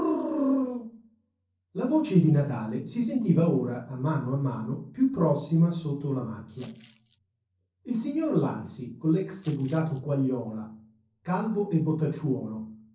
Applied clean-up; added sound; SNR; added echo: neural separator model SepFormer DNS4.